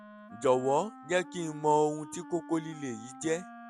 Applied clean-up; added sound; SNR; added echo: none; Wind instrument, woodwind instrument; 16 dB; none.